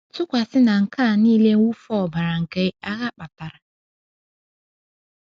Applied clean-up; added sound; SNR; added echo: none; none; none; none.